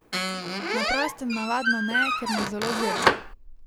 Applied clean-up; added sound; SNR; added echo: none; Squeak; -4 dB; none.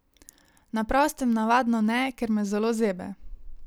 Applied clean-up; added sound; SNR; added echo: none; none; none; none.